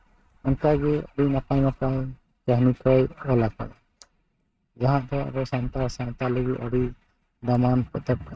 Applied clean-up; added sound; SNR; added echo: neural mask model RNNoise.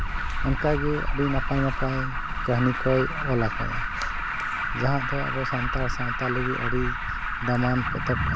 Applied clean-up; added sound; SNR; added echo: none; Alarm; 0 dB; none.